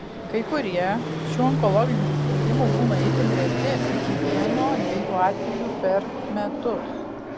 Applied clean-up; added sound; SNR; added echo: none; Fixed-wing aircraft, airplane; -2 dB; none.